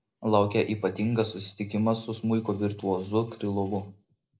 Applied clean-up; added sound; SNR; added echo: neural mask model Resemble Enhance denoiser.